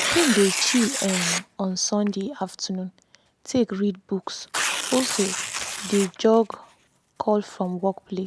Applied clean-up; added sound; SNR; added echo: none; Tearing; 5 dB; none.